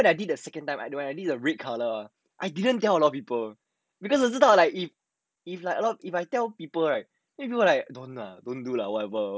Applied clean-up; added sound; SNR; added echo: none; none; none; none.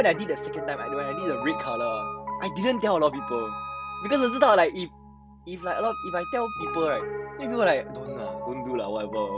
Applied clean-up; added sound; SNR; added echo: none; Wind instrument, woodwind instrument + Piano; 7 dB; none.